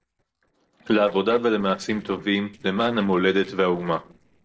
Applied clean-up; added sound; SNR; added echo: neural separator model SepFormer DNS4.